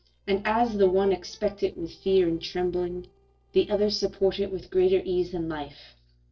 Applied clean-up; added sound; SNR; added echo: neural separator model SepFormer DNS4.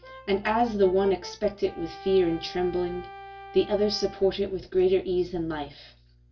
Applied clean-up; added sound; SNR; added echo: none; Brass instrument; 19 dB; reverberation time 0.2 s.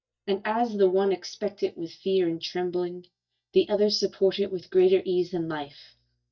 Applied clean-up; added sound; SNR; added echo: neural mask model DeepFilterNet 3.